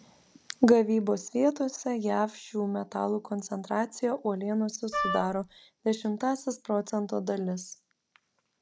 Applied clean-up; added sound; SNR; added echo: none; Wind instrument, woodwind instrument; 3 dB; none.